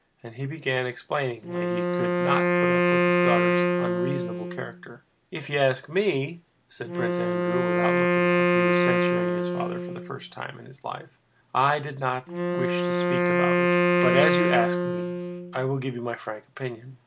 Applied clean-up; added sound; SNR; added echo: none; Wind instrument, woodwind instrument; -4 dB; none.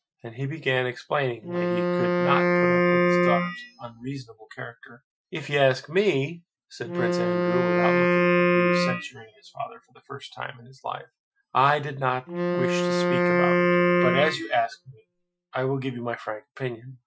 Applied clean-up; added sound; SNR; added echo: classical method Wiener filter.